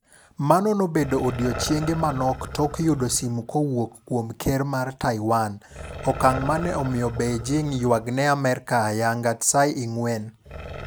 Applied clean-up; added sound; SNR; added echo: none; Growling; 14 dB; none.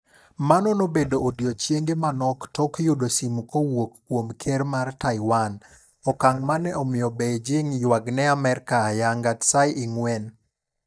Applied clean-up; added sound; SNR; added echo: neural mask model DeepFilterNet 3.